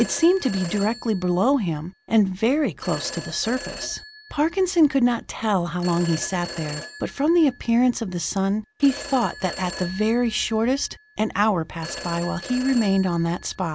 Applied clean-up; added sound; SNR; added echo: none; Telephone; 16 dB; none.